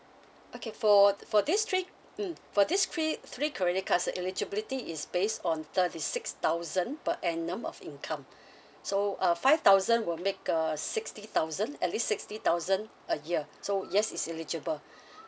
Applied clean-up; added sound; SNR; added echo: none; none; none; none.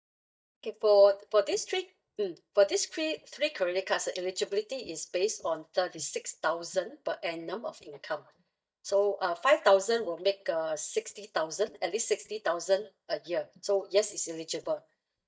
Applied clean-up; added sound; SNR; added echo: neural mask model DeepFilterNet 3.